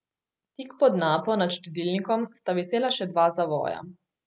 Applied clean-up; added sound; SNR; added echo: none; none; none; none.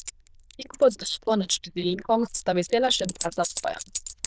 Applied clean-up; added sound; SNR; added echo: neural diffusion model UNIVERSE++.